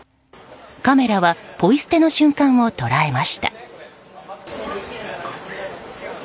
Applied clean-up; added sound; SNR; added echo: none; none; none; none.